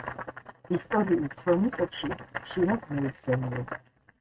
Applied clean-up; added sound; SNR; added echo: neural mask model RNNoise.